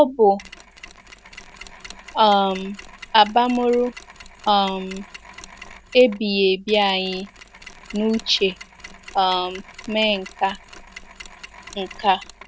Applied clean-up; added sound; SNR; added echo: none; Mechanisms; 19 dB; none.